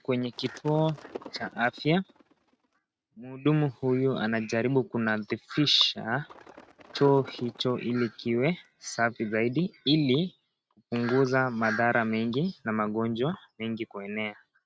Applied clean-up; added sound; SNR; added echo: neural mask model RNNoise.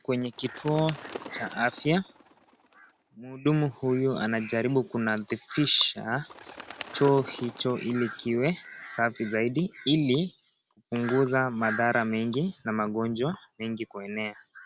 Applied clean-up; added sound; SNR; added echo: none; Bird; 18 dB; none.